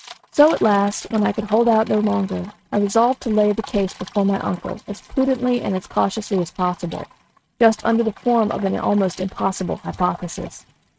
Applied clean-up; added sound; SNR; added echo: neural mask model RNNoise.